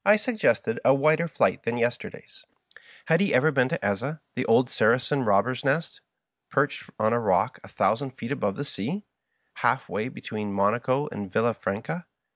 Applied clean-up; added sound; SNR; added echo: none; none; none; none.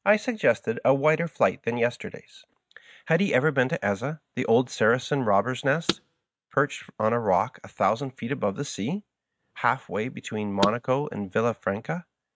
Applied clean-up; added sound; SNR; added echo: neural mask model RNNoise.